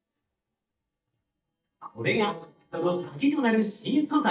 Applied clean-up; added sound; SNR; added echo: neural mask model DeepFilterNet 3.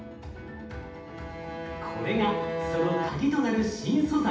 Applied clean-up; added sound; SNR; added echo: none; Bowed string instrument; 6 dB; reverberation time 0.8 s.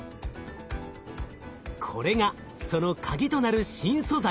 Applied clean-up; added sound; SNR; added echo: none; none; none; none.